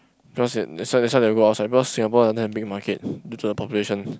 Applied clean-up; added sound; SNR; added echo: none; none; none; none.